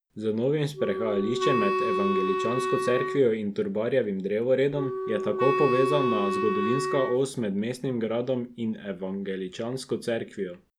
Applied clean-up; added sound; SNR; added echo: none; Wind instrument, woodwind instrument; 1 dB; none.